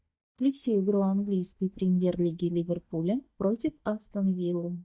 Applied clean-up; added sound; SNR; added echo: neural mask model DeepFilterNet 3.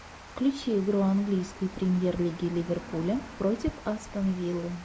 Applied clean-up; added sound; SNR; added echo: none; Water; 17 dB; none.